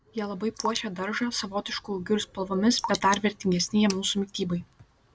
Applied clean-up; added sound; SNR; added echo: none; Drip; 14 dB; none.